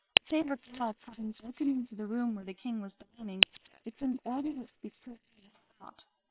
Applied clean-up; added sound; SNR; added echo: neural separator model SepFormer WHAM!.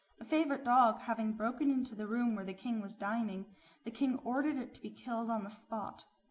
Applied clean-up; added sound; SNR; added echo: none; none; none; none.